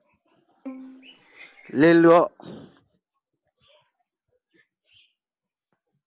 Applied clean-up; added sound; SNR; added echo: none; Bowed string instrument; 20 dB; none.